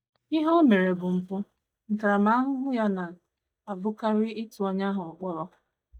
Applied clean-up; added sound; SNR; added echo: neural mask model DeepFilterNet 3.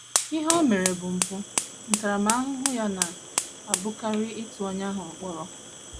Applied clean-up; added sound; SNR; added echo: none; Fire; 1 dB; none.